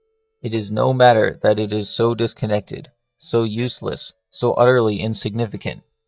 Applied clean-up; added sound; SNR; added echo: neural mask model DeepFilterNet 3.